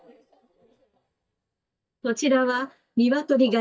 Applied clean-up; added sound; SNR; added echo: neural mask model DeepFilterNet 3.